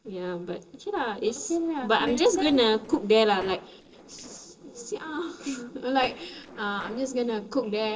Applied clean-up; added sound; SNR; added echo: neural separator model SepFormer DNS4.